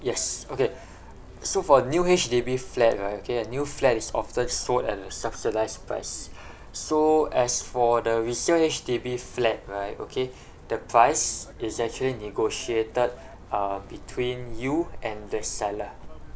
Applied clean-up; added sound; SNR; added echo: none; Chirp, tweet; 14 dB; none.